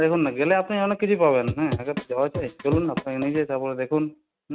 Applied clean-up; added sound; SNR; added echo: neural mask model RNNoise.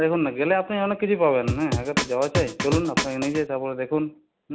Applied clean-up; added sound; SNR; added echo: none; Drum; 3 dB; none.